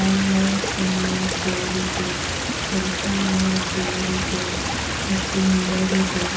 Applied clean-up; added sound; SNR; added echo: none; Stream; 1 dB; reverberation time 0.3 s.